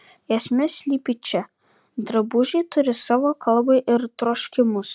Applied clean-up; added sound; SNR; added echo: none; none; none; none.